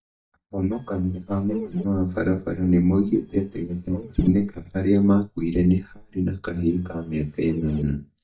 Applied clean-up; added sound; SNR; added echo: neural mask model DeepFilterNet 3.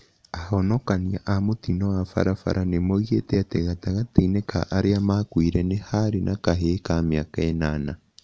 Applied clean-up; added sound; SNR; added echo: none; none; none; none.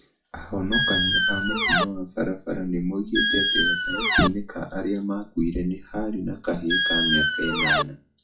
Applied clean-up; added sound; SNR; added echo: classical method WPE with log-MMSE.